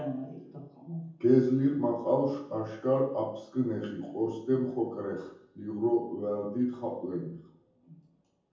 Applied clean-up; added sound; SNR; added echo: none; none; none; reverberation time 0.7 s.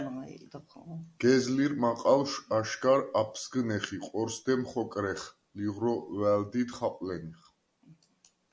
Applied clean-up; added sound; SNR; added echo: none; none; none; none.